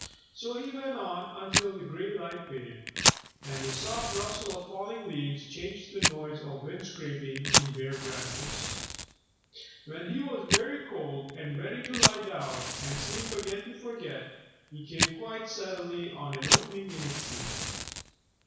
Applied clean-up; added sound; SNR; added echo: none; Fire; -3 dB; reverberation time 1.1 s.